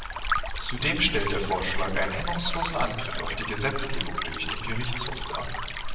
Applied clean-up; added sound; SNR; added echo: none; Stream; -1 dB; reverberation time 1.1 s.